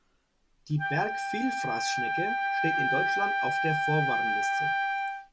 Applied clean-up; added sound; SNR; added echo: none; Wind instrument, woodwind instrument; -5 dB; none.